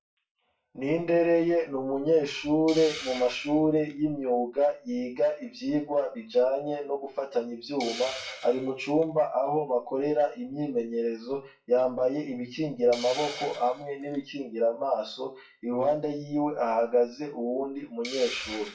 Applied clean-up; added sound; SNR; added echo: classical method WPE with log-MMSE.